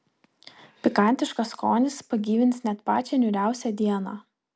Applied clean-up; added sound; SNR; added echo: none; none; none; none.